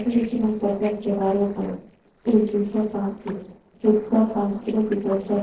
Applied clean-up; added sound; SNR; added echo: neural separator model SepFormer DNS4.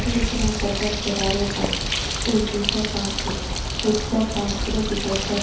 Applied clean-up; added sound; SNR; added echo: none; Bird; 0 dB; reverberation time 0.5 s.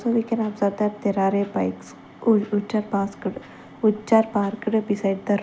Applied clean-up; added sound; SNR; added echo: none; none; none; none.